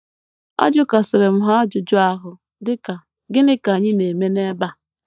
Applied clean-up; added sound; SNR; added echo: neural mask model DeepFilterNet 3.